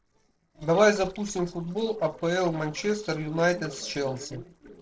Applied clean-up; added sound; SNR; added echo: neural separator model SepFormer DNS4.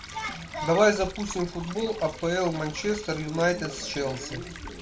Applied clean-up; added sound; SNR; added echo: none; Stream / Trickle, dribble; 15 dB; reverberation time 0.2 s.